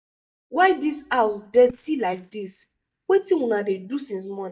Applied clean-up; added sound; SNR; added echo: neural mask model DeepFilterNet 3.